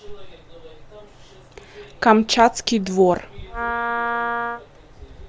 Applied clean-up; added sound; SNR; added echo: none; Wind instrument, woodwind instrument; 4 dB; none.